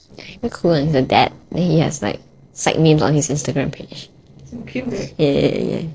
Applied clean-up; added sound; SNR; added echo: neural separator model SepFormer DNS4.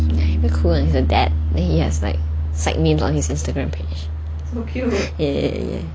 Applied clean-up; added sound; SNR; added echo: none; Piano; -2 dB; none.